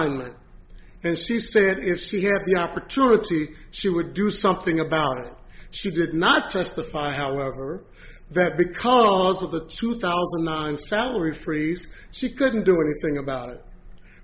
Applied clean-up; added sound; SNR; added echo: none; none; none; none.